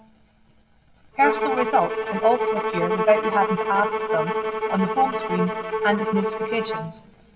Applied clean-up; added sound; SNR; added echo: none; Bowed string instrument; 1 dB; reverberation time 1.2 s.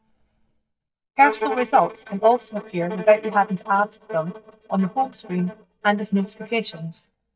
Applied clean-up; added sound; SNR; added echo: neural mask model DeepFilterNet 3.